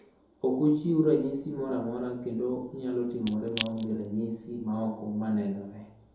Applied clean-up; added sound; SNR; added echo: none; Crack / Crushing; 10 dB; reverberation time 2.6 s.